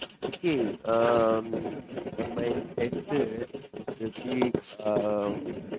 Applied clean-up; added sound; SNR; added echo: neural mask model RNNoise.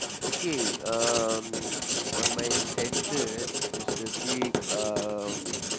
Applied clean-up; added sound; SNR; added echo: none; Writing; -3 dB; none.